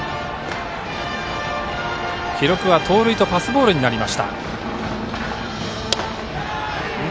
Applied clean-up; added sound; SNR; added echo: none; none; none; none.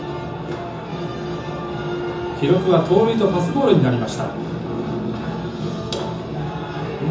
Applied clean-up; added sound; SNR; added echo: none; none; none; reverberation time 0.6 s.